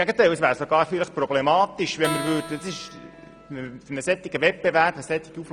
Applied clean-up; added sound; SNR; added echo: none; Keyboard (musical); 14 dB; none.